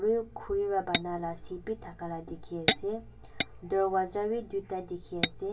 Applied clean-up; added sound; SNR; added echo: none; Tap / Glass; 1 dB; reverberation time 0.2 s.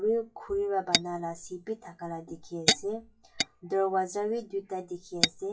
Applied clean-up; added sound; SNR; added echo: classical method WPE with log-MMSE.